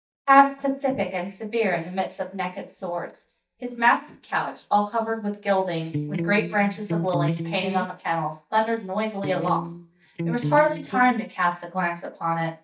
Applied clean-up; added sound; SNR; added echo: neural mask model DeepFilterNet 3.